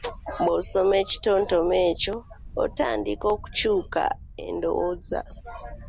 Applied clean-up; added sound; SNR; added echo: none; Wind; 16 dB; none.